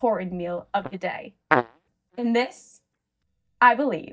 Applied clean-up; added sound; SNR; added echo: neural mask model DeepFilterNet 3.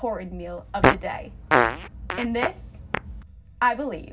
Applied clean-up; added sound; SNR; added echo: none; Fart; -4 dB; reverberation time 0.4 s.